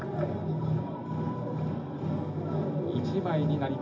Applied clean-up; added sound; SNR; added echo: none; Acoustic guitar / Strum; 19 dB; reverberation time 0.4 s.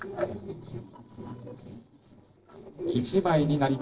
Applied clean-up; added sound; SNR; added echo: neural separator model SepFormer DNS4.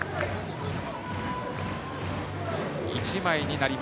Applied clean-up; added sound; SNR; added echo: none; none; none; none.